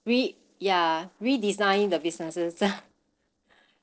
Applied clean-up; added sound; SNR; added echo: neural separator model SepFormer DNS4.